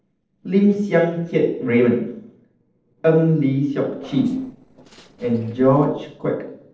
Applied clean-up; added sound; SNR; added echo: neural separator model SepFormer DNS4.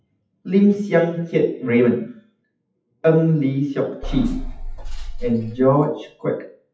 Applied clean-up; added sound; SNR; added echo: classical method WPE with log-MMSE.